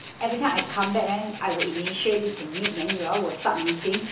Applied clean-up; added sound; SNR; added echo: none; Breathing; 8 dB; reverberation time 0.8 s.